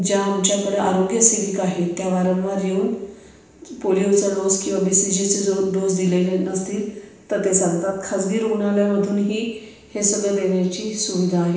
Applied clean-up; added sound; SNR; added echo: none; none; none; reverberation time 0.9 s.